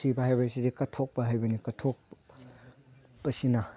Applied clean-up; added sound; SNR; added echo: none; none; none; none.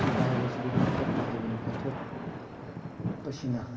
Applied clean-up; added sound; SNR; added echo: none; Thunder / Rain; -3 dB; reverberation time 2.6 s.